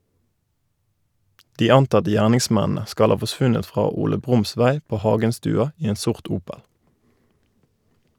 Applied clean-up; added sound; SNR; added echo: none; none; none; none.